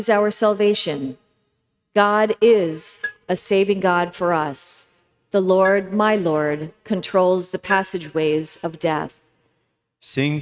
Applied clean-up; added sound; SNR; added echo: neural mask model RNNoise.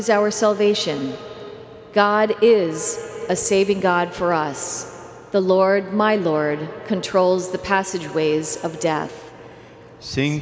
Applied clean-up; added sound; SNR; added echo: none; none; none; none.